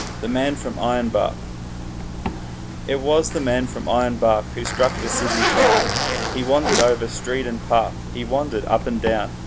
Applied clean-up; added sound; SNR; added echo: none; Zipper (clothing); 3 dB; none.